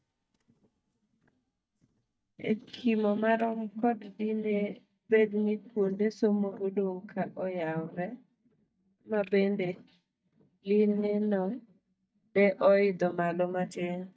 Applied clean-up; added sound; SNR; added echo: neural mask model DeepFilterNet 3.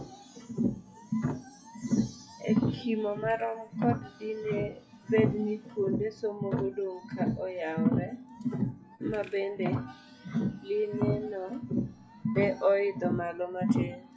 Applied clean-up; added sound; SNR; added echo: classical method WPE with log-MMSE.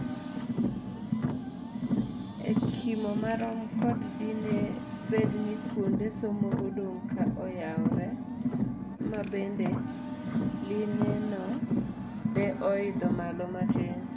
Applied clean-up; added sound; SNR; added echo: none; Car; -3 dB; reverberation time 0.4 s.